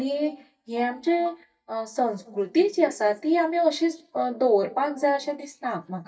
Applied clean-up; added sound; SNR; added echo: neural mask model DeepFilterNet 3.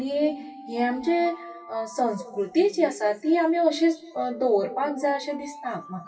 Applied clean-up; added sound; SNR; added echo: classical method WPE with log-MMSE.